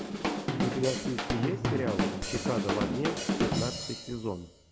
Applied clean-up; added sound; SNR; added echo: none; Drum / Drum kit; -2 dB; none.